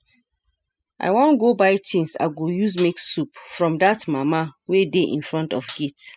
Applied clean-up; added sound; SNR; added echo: classical method spectral subtraction.